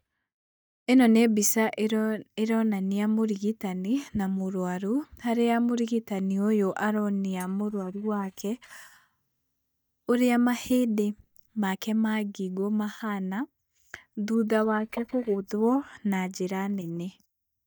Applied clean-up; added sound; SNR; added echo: neural mask model DeepFilterNet 3.